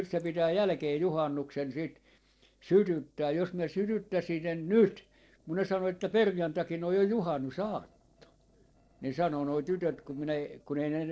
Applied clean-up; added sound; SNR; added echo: neural separator model SepFormer DNS4.